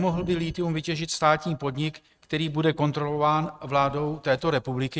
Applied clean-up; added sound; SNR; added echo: neural mask model RNNoise.